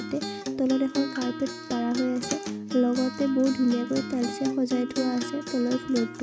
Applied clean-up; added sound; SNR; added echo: none; Acoustic guitar; 7 dB; none.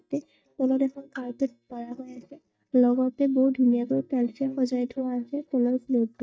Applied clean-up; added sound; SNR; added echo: neural mask model DeepFilterNet 3.